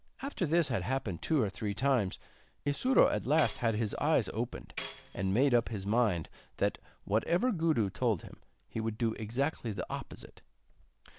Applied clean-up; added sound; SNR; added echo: none; Tambourine; -1 dB; none.